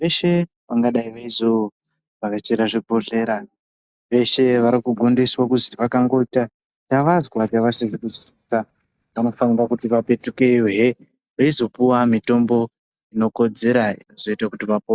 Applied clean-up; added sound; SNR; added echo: neural mask model DeepFilterNet 3.